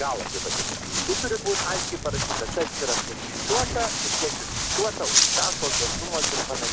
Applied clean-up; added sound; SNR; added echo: none; Walk, footsteps; -5 dB; none.